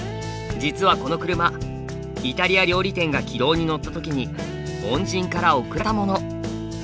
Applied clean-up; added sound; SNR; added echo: none; none; none; none.